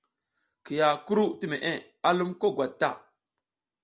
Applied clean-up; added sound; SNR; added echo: none; none; none; none.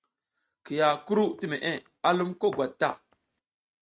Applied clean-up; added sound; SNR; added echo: neural mask model RNNoise.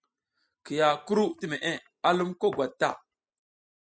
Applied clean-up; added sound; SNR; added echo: classical method spectral subtraction.